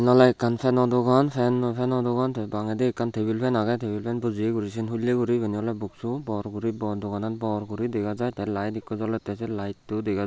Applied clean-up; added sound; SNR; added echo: none; none; none; none.